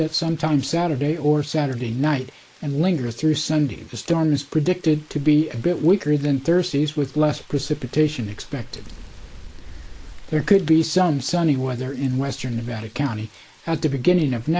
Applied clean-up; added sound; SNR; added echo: neural mask model Resemble Enhance denoiser.